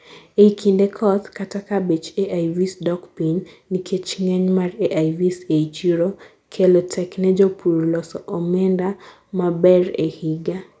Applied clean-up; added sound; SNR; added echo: none; none; none; none.